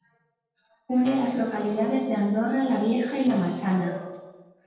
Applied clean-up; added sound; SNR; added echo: neural separator model SepFormer DNS4.